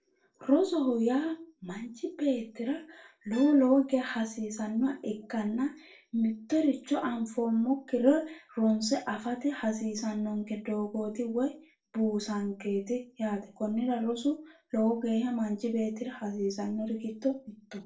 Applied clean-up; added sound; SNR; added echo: neural separator model SepFormer DNS4.